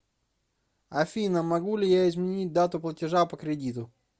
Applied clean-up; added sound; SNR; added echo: none; none; none; none.